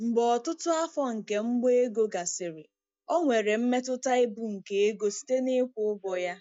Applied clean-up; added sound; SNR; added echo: neural mask model DeepFilterNet 3.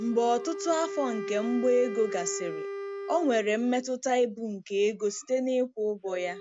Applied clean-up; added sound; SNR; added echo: none; Wind instrument, woodwind instrument; 10 dB; none.